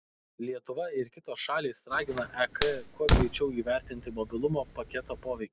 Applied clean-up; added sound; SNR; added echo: none; Fire; -1 dB; none.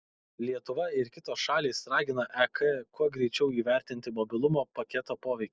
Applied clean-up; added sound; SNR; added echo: none; none; none; none.